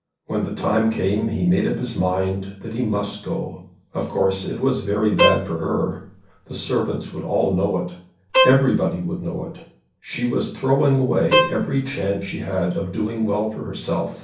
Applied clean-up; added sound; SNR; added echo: none; Bowed string instrument; 2 dB; reverberation time 0.6 s.